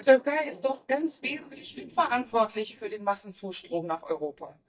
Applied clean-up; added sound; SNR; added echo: neural mask model DeepFilterNet 3.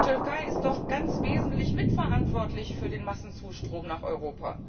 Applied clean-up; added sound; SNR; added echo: none; Thunder; -5 dB; reverberation time 0.2 s.